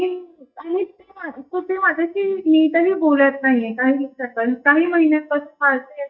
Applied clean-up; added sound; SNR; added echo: neural mask model DeepFilterNet 3.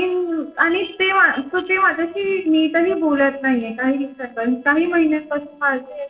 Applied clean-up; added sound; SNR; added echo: neural separator model SepFormer DNS4.